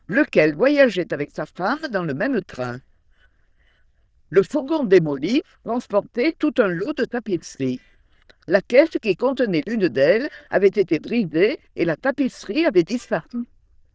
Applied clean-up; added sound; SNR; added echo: neural diffusion model UNIVERSE++.